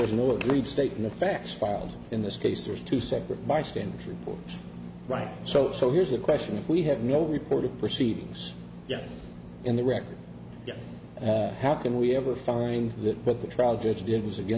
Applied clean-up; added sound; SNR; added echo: none; none; none; none.